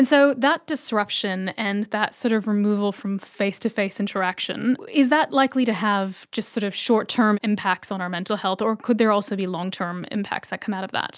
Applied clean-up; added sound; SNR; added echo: none; none; none; none.